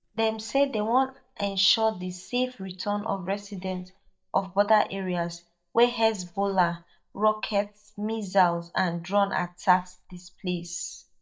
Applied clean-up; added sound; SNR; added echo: neural mask model DeepFilterNet 3.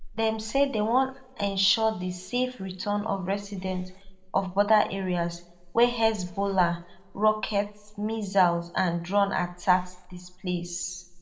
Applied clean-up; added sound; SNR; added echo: none; Meow / Purr; 17 dB; reverberation time 0.4 s.